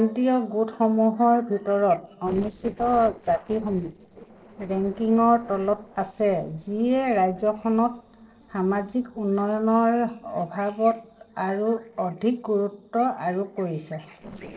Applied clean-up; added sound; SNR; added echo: neural separator model SepFormer DNS4.